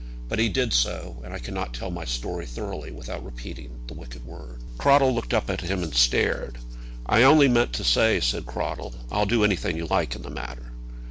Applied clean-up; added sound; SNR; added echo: none; none; none; none.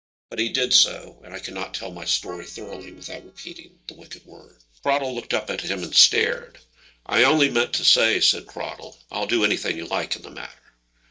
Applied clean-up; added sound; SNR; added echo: neural mask model DeepFilterNet 3.